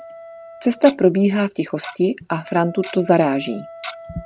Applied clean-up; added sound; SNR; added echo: none; Tick-tock + Wind instrument, woodwind instrument; 17 dB; none.